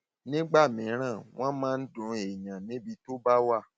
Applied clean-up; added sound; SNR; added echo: none; none; none; none.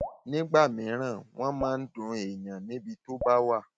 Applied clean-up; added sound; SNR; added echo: neural mask model RNNoise.